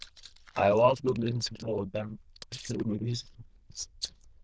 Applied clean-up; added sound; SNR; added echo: neural diffusion model UNIVERSE++.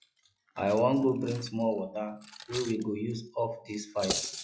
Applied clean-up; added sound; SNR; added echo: classical method log-MMSE.